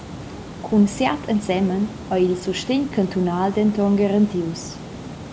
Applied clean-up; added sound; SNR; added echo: none; Water; 13 dB; none.